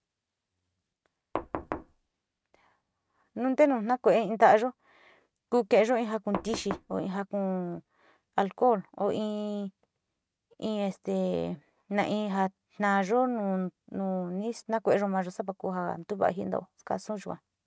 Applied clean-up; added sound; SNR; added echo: neural mask model RNNoise.